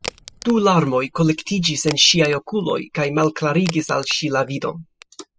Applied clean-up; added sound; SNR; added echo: classical method spectral subtraction.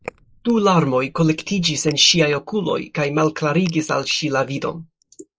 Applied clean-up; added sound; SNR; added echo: neural mask model Resemble Enhance denoiser.